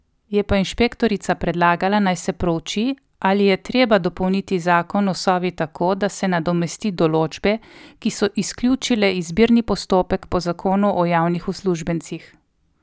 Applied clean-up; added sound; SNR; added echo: none; none; none; none.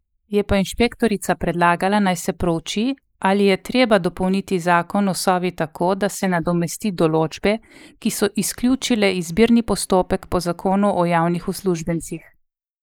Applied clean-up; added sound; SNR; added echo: neural mask model Resemble Enhance denoiser.